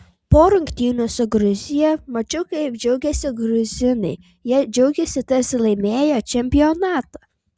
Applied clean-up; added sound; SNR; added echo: none; none; none; none.